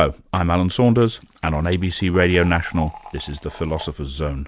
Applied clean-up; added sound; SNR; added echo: none; Liquid; 19 dB; none.